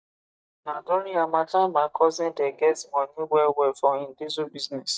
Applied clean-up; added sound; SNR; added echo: neural mask model DeepFilterNet 3.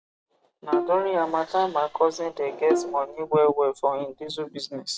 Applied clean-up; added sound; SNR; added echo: none; Bowed string instrument; 7 dB; none.